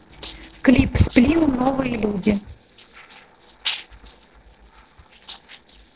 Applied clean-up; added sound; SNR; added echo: neural separator model SepFormer DNS4.